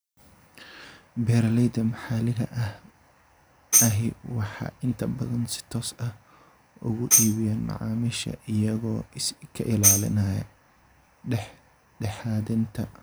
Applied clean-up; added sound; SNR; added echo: none; Tambourine; -2 dB; none.